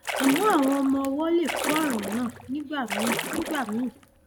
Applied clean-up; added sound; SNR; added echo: none; Splash, splatter; 6 dB; none.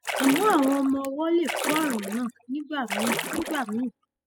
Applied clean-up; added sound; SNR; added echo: classical method spectral subtraction.